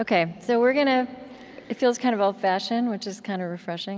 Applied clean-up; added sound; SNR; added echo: none; none; none; none.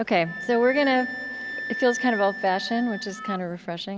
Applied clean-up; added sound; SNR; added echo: none; Wind instrument, woodwind instrument; 9 dB; none.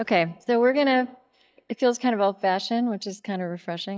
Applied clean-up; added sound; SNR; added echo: neural mask model DeepFilterNet 3.